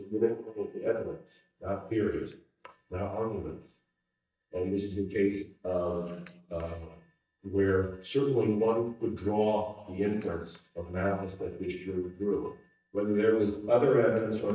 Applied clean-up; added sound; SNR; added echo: neural mask model DeepFilterNet 3.